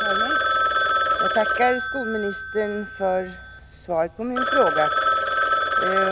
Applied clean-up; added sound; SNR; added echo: none; Telephone; -3 dB; none.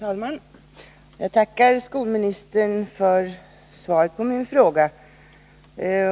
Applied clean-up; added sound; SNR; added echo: none; none; none; none.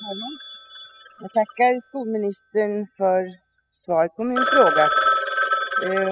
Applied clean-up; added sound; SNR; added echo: classical method spectral subtraction.